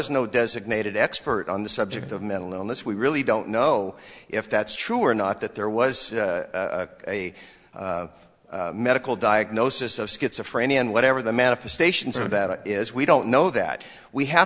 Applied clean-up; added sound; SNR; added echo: none; none; none; none.